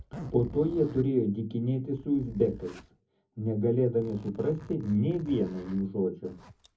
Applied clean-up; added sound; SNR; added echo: none; Zipper (clothing); 17 dB; reverberation time 0.3 s.